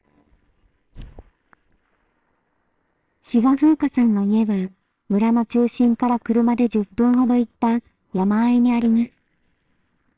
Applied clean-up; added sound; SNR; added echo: neural separator model SepFormer WHAMR!.